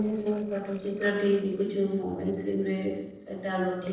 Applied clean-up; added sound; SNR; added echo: neural separator model SepFormer DNS4.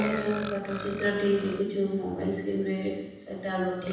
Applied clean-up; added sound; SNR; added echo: none; Burping, eructation; 12 dB; reverberation time 1.1 s.